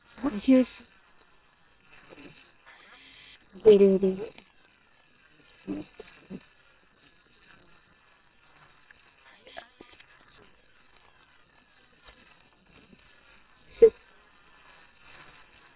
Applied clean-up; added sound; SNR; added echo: neural separator model SepFormer WHAM!.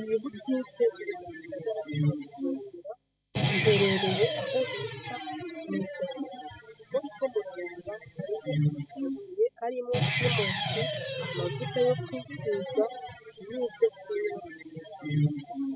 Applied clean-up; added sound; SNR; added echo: classical method spectral subtraction.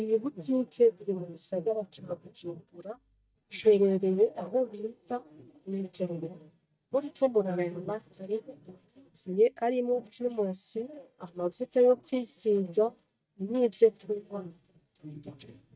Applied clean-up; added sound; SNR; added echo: neural mask model DeepFilterNet 3.